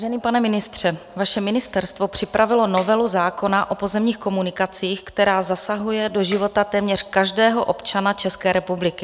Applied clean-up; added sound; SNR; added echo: none; Tambourine; 11 dB; none.